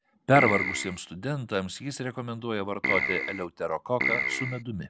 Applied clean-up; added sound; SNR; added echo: none; Keyboard (musical); -1 dB; none.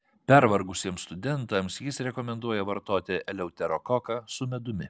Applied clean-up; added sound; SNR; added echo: none; none; none; none.